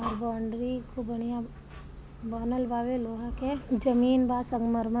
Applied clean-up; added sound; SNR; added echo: none; Breathing; 13 dB; none.